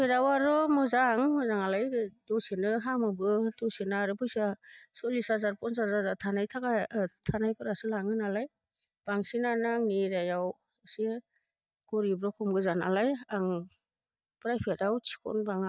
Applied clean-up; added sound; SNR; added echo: neural mask model DeepFilterNet 3.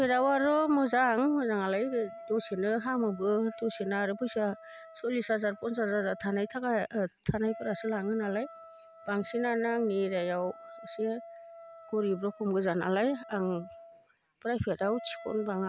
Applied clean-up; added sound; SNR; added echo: none; Wind instrument, woodwind instrument; 17 dB; none.